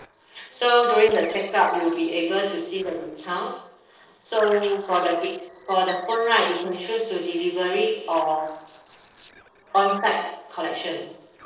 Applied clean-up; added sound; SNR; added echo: neural separator model SepFormer DNS4.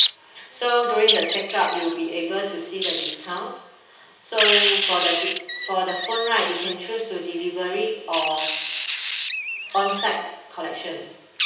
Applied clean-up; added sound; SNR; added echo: none; Wild animals; 1 dB; reverberation time 0.9 s.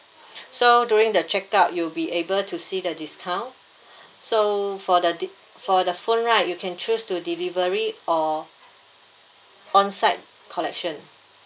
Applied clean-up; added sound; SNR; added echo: none; none; none; none.